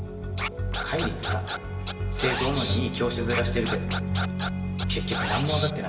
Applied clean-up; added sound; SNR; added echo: none; Scratching (performance technique); 7 dB; reverberation time 2.3 s.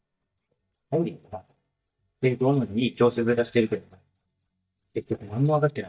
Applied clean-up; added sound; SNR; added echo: neural mask model DeepFilterNet 3.